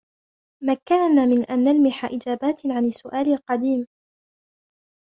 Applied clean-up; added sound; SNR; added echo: none; none; none; none.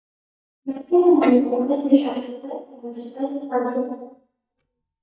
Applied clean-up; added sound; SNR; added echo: neural mask model DeepFilterNet 3.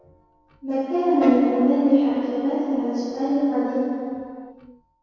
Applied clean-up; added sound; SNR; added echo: none; Piano; 16 dB; reverberation time 2.2 s.